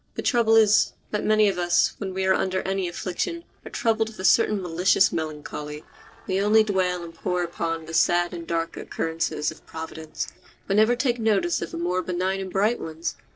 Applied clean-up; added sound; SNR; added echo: neural separator model SepFormer DNS4.